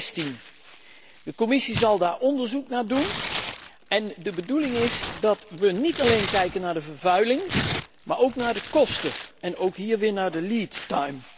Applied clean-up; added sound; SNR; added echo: none; Tearing; 8 dB; none.